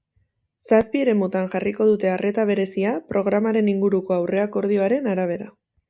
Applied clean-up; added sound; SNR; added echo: none; none; none; none.